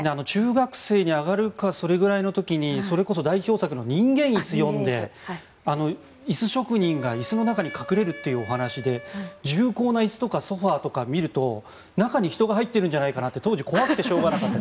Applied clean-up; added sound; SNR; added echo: none; Wind instrument, woodwind instrument; 18 dB; none.